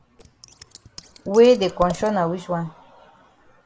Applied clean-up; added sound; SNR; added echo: none; Scissors; 17 dB; none.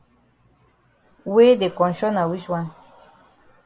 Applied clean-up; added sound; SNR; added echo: none; none; none; none.